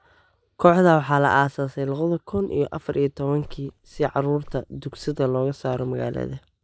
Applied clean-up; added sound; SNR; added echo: neural mask model DeepFilterNet 3.